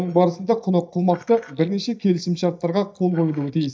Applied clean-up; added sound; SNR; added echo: neural mask model DeepFilterNet 3.